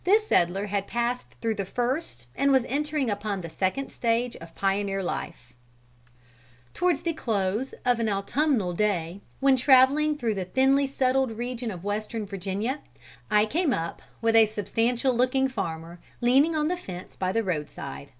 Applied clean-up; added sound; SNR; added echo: none; none; none; none.